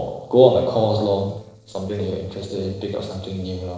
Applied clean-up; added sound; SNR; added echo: neural separator model SepFormer DNS4.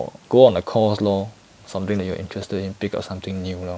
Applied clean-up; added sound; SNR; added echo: none; none; none; none.